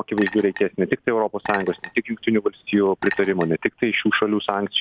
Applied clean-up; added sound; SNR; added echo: none; Chink, clink; 14 dB; none.